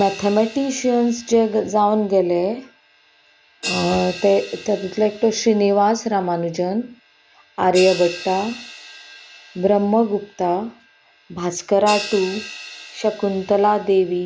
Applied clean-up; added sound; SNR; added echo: none; Crash cymbal; 16 dB; none.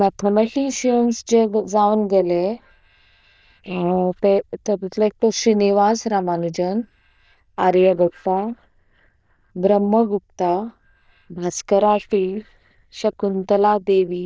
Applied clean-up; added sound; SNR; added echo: neural diffusion model UNIVERSE++.